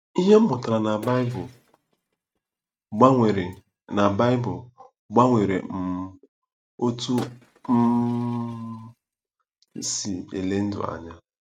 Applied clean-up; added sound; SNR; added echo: neural mask model RNNoise.